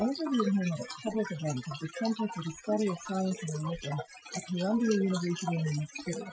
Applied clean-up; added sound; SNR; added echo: classical method Wiener filter.